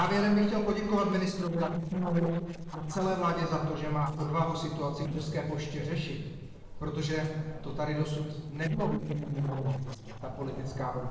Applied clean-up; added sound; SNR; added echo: neural separator model SepFormer DNS4.